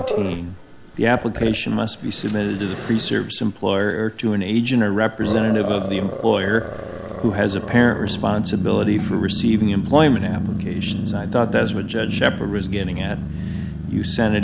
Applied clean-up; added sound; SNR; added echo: none; Growling; 6 dB; none.